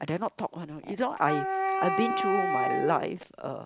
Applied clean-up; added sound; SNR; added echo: none; Wind instrument, woodwind instrument; 0 dB; none.